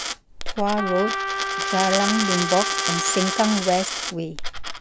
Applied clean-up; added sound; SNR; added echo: none; Coin (dropping) + Trumpet; 1 dB; none.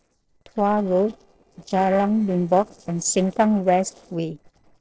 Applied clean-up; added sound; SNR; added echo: neural separator model SepFormer DNS4.